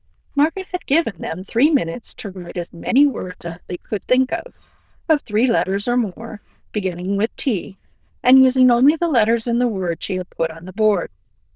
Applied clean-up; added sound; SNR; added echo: neural diffusion model UNIVERSE++.